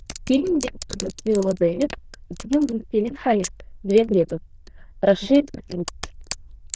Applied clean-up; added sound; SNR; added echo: neural diffusion model UNIVERSE++.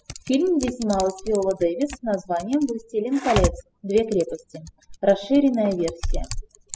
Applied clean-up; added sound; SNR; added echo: classical method spectral subtraction.